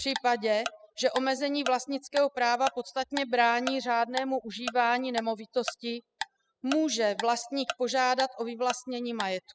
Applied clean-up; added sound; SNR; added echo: classical method spectral subtraction.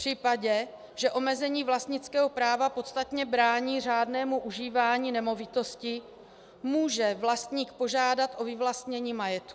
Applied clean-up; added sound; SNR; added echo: none; none; none; none.